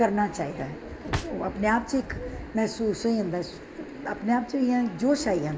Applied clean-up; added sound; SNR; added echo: none; Drawer open or close; 16 dB; reverberation time 2.1 s.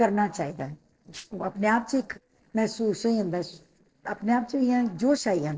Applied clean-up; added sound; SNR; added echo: neural separator model SepFormer DNS4.